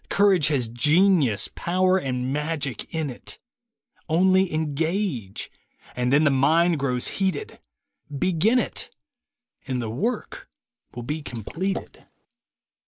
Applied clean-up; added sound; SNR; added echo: neural mask model Resemble Enhance denoiser.